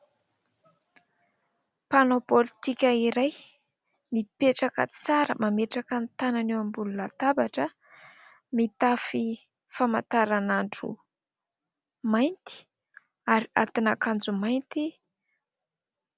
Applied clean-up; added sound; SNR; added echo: none; none; none; none.